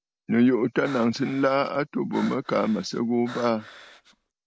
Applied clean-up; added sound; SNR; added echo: none; Breathing; 19 dB; none.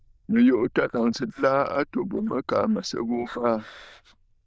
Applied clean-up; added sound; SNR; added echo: neural diffusion model UNIVERSE++.